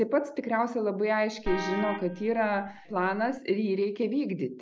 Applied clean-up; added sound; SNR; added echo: none; Vehicle horn, car horn, honking; 9 dB; none.